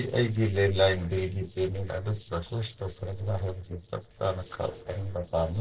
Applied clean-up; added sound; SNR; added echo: neural separator model SepFormer DNS4.